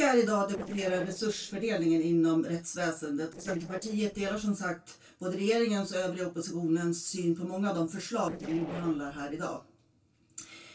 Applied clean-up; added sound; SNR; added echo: neural separator model SepFormer DNS4.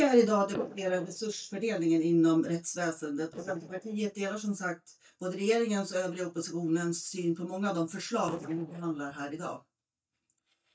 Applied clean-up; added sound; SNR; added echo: neural mask model DeepFilterNet 3.